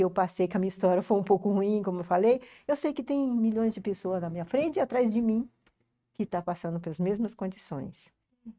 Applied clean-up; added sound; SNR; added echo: neural mask model RNNoise.